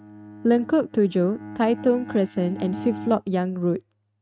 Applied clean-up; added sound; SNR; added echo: neural mask model RNNoise.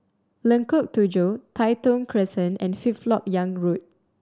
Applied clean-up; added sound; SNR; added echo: none; none; none; none.